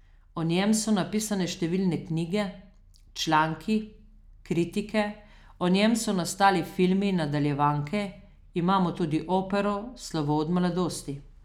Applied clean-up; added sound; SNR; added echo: none; none; none; none.